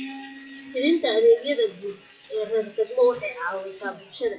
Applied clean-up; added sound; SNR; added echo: classical method WPE with log-MMSE.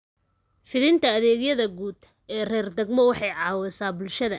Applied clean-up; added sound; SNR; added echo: none; none; none; none.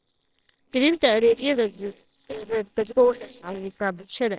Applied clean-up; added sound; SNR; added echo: neural separator model SepFormer WHAMR!.